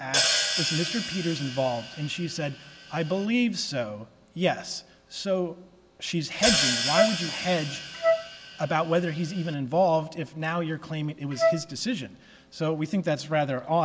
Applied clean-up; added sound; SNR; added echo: none; Hi-hat + Wind instrument, woodwind instrument; 0 dB; none.